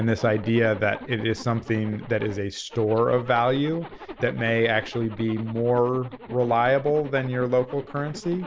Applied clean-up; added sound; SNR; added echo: none; Zipper (clothing); 16 dB; none.